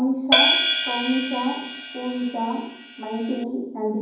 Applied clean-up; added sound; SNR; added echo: none; Hi-hat; -2 dB; reverberation time 1.2 s.